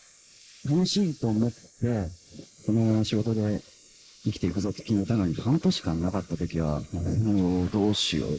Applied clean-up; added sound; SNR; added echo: neural mask model Resemble Enhance denoiser.